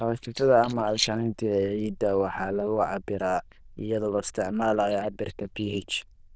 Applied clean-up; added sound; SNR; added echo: neural diffusion model UNIVERSE++.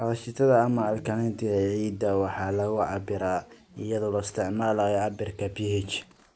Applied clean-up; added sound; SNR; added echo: none; none; none; none.